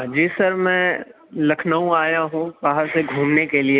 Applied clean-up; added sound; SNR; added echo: none; none; none; none.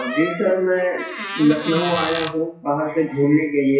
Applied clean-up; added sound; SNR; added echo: classical method WPE with log-MMSE.